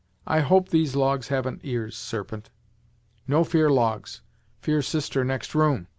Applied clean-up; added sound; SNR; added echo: none; none; none; none.